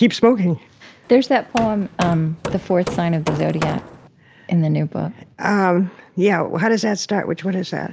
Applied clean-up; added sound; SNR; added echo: none; Hammer; 10 dB; none.